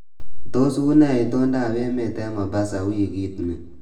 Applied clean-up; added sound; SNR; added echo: none; none; none; reverberation time 0.7 s.